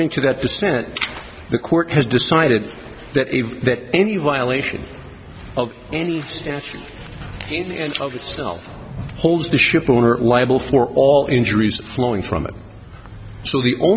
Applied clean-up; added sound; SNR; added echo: none; none; none; none.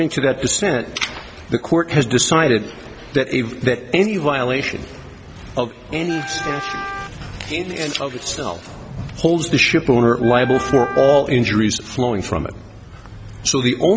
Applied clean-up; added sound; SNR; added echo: none; Wind instrument, woodwind instrument; 10 dB; none.